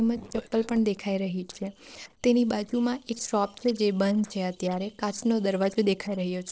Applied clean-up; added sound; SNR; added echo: neural separator model SepFormer DNS4.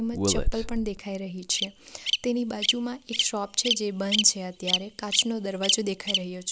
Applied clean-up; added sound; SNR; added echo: neural mask model Resemble Enhance denoiser.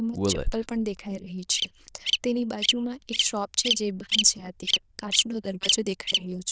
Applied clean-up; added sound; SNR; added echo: neural diffusion model UNIVERSE++.